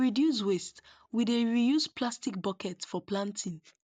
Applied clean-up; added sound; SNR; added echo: none; none; none; none.